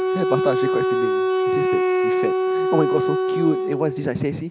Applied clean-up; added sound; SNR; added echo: none; Wind instrument, woodwind instrument; -4 dB; none.